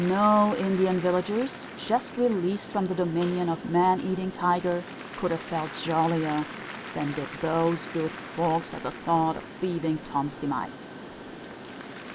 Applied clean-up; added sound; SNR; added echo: none; Mechanisms + Applause; 12 dB; none.